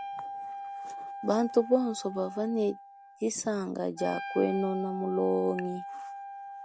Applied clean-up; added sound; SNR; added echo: none; Wind instrument, woodwind instrument; 10 dB; none.